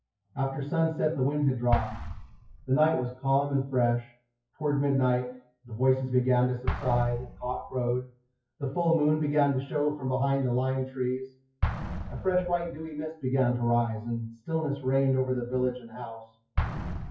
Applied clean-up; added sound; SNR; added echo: classical method WPE with log-MMSE.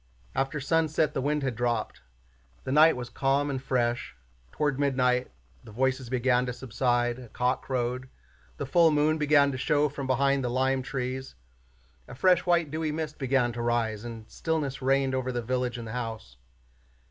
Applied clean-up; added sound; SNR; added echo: none; none; none; none.